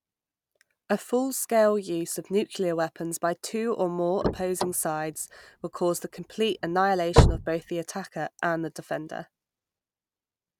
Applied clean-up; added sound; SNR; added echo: none; Slam / Car; -1 dB; none.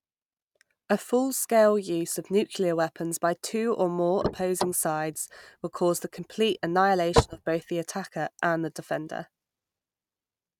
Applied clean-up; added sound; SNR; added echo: neural mask model RNNoise.